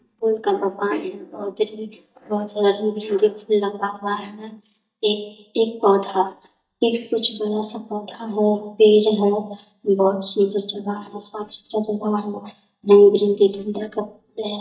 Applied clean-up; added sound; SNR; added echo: neural mask model DeepFilterNet 3.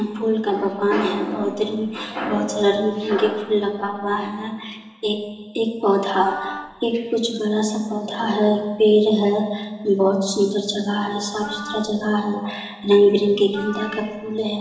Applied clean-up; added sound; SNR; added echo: none; Wind instrument, woodwind instrument; 14 dB; reverberation time 1.3 s.